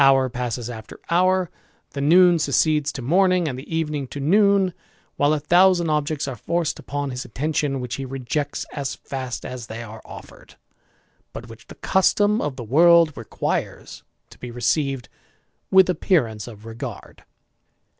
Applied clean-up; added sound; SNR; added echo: none; none; none; none.